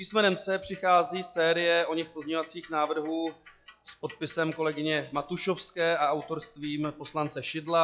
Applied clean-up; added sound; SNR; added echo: classical method log-MMSE.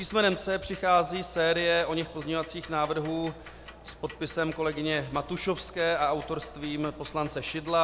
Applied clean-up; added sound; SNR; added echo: none; Tick-tock; 16 dB; none.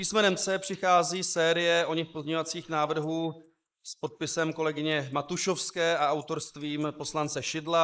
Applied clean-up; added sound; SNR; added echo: neural mask model Resemble Enhance denoiser.